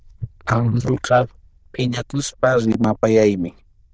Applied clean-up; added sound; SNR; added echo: neural diffusion model UNIVERSE++.